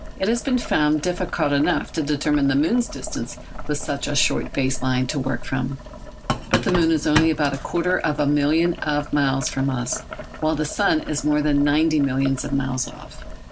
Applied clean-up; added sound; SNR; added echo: none; Boiling; 9 dB; none.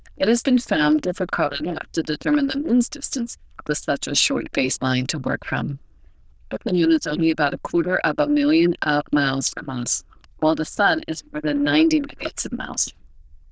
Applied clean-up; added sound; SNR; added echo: neural diffusion model UNIVERSE++.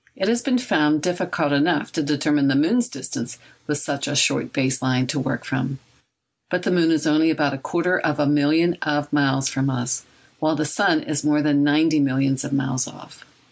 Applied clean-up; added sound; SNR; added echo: none; none; none; none.